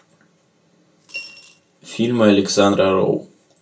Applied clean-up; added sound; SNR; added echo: none; Coin (dropping) / Glass; 17 dB; reverberation time 0.2 s.